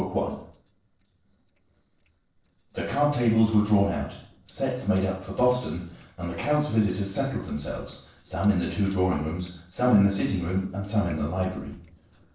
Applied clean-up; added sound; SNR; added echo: neural separator model SepFormer DNS4.